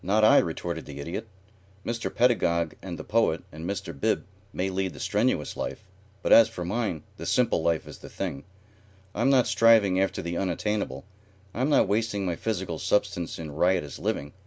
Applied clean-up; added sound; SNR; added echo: none; none; none; none.